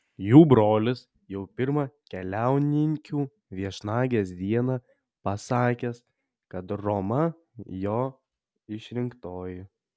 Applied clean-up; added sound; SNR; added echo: none; none; none; none.